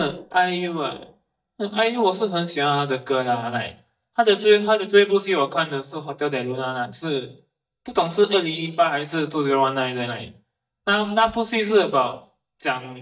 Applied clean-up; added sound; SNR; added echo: neural mask model DeepFilterNet 3.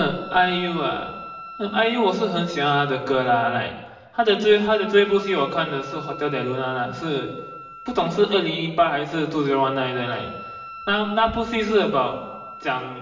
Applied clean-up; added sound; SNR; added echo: none; Wind instrument, woodwind instrument; 16 dB; reverberation time 1.0 s.